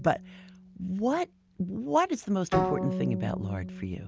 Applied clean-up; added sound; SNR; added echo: none; Bowed string instrument; 5 dB; none.